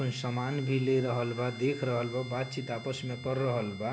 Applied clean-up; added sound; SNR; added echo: none; Bowed string instrument; 17 dB; none.